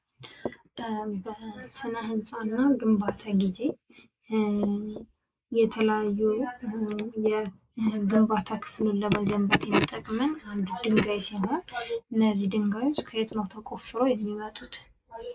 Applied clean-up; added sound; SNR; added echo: neural mask model Resemble Enhance denoiser.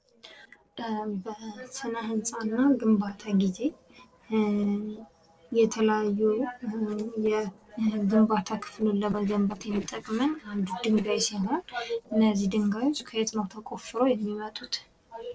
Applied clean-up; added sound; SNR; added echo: neural separator model SepFormer DNS4.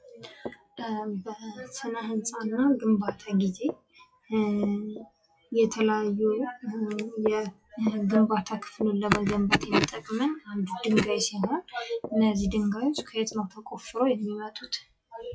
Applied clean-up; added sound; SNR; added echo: classical method log-MMSE.